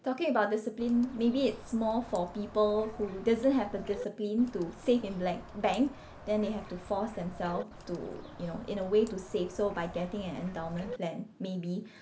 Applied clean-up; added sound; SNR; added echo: none; Bird; 15 dB; none.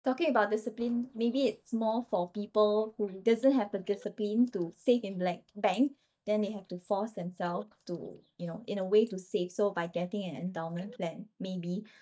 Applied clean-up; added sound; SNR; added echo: neural mask model DeepFilterNet 3.